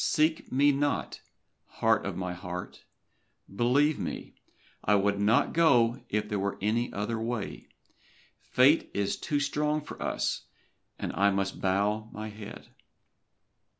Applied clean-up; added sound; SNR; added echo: none; none; none; none.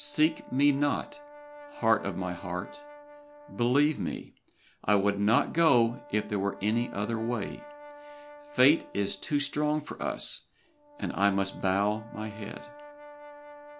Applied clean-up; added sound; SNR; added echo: none; Brass instrument; 19 dB; none.